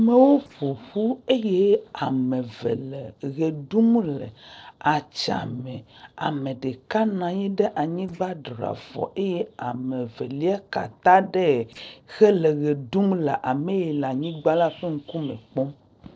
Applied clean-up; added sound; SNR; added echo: neural separator model SepFormer DNS4.